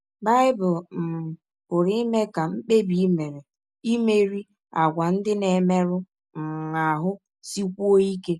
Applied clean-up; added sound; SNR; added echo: none; none; none; none.